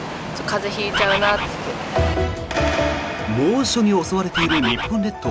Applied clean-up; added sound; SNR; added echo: none; Bird; 2 dB; none.